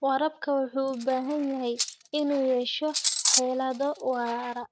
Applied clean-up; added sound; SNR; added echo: neural mask model RNNoise.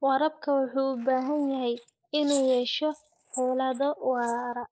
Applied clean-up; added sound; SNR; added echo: neural mask model Resemble Enhance denoiser.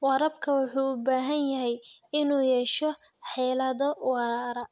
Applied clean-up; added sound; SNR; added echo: none; none; none; none.